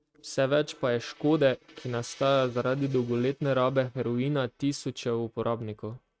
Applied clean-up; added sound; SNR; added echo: neural mask model RNNoise.